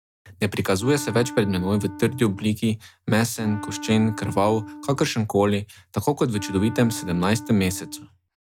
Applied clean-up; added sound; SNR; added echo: none; Wind instrument, woodwind instrument; 14 dB; none.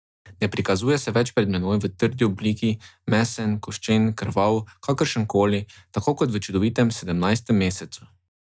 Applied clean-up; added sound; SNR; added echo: none; none; none; none.